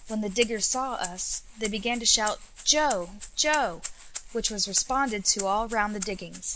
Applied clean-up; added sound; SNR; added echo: none; Rattle (instrument); 13 dB; none.